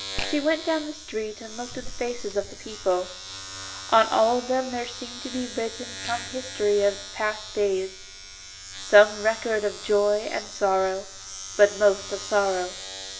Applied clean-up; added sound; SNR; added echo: none; Domestic sounds, home sounds; 12 dB; reverberation time 0.7 s.